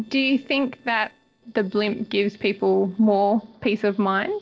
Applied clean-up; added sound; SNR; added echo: neural separator model SepFormer DNS4.